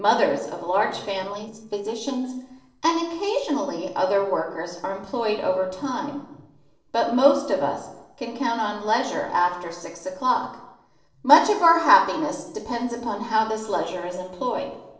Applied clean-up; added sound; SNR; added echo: neural separator model SepFormer DNS4.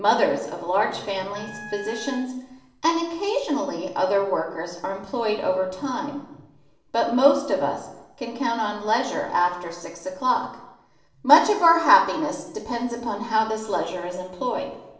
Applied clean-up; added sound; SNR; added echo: none; Wind instrument, woodwind instrument; 17 dB; reverberation time 0.8 s.